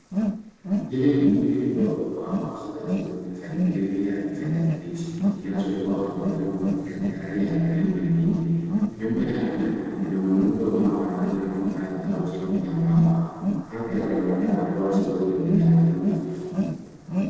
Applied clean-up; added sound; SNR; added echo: neural separator model SepFormer DNS4.